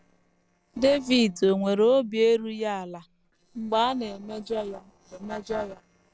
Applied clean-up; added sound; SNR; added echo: neural separator model SepFormer DNS4.